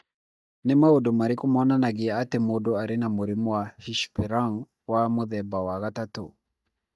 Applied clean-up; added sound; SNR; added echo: neural mask model DeepFilterNet 3.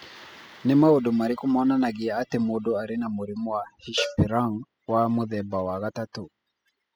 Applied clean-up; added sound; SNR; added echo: classical method spectral subtraction.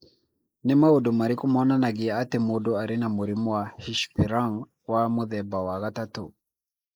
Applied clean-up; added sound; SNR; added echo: neural mask model Resemble Enhance denoiser.